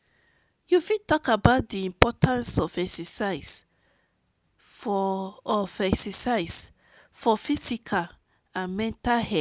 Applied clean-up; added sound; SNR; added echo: none; none; none; none.